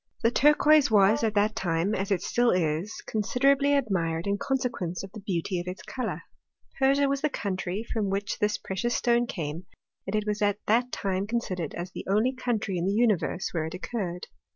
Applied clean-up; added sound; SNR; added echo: none; Brass instrument; 11 dB; none.